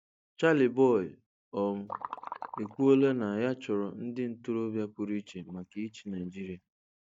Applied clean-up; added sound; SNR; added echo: neural mask model DeepFilterNet 3.